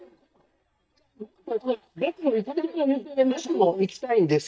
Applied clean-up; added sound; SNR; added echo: neural mask model DeepFilterNet 3.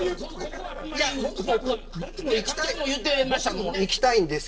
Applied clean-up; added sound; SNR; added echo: neural separator model SepFormer DNS4.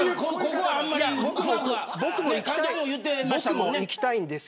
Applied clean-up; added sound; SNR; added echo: none; none; none; none.